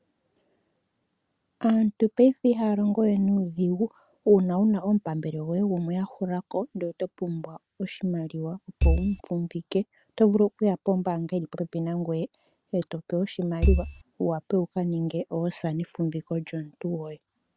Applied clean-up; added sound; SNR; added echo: none; Marimba, xylophone / Wood; -5 dB; none.